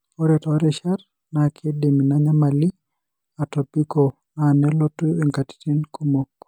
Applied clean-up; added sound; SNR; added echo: none; none; none; none.